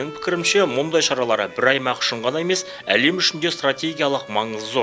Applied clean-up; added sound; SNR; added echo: none; Bowed string instrument; 18 dB; none.